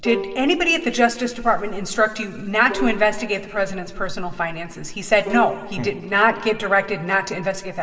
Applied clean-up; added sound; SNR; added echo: none; Bowed string instrument; 15 dB; reverberation time 1.8 s.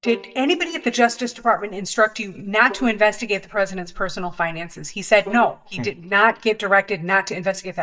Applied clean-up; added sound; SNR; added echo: neural mask model DeepFilterNet 3.